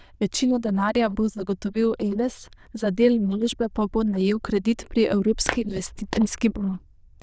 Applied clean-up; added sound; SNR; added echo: neural diffusion model UNIVERSE++.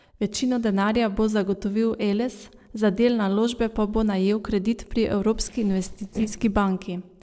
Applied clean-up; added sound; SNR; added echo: neural separator model SepFormer DNS4.